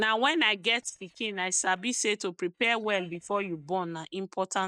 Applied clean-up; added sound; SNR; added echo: neural mask model DeepFilterNet 3.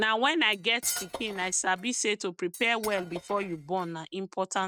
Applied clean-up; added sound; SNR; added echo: neural mask model RNNoise.